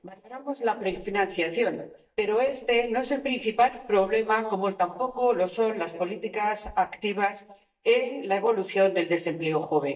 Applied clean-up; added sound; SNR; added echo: neural mask model DeepFilterNet 3.